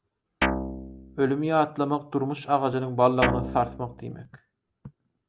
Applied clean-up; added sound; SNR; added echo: none; Guitar; 3 dB; none.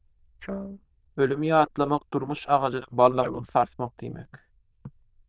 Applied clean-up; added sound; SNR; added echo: neural diffusion model UNIVERSE++.